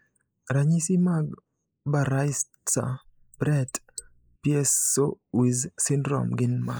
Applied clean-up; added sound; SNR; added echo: neural mask model Resemble Enhance denoiser.